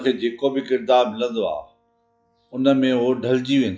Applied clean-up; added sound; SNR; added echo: classical method log-MMSE.